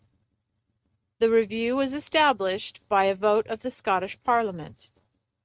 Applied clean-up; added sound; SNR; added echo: neural mask model RNNoise.